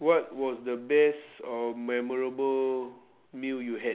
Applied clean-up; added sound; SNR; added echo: none; none; none; none.